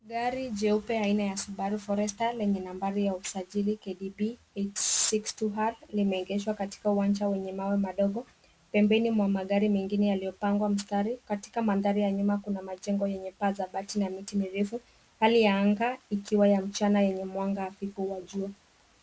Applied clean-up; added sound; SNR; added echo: none; none; none; none.